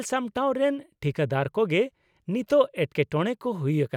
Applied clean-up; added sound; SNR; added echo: none; none; none; none.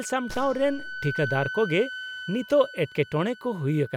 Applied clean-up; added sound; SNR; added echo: none; Gunshot, gunfire + Wind instrument, woodwind instrument; 11 dB; none.